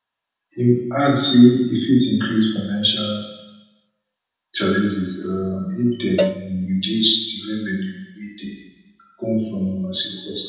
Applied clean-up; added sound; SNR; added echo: none; Cowbell; 8 dB; reverberation time 1.0 s.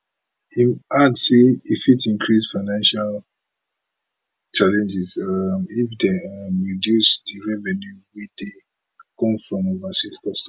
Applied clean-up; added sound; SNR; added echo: none; none; none; none.